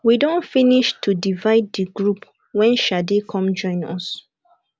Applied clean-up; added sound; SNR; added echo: none; none; none; none.